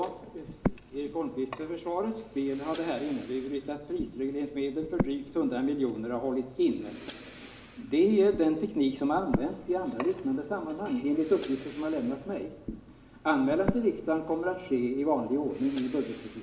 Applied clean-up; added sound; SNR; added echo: none; Breathing; 11 dB; reverberation time 1.4 s.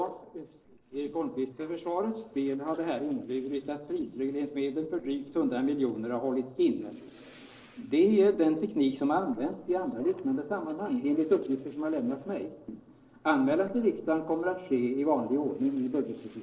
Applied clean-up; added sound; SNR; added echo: neural separator model SepFormer DNS4.